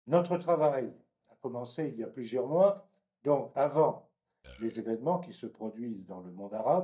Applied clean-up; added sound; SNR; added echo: neural mask model DeepFilterNet 3.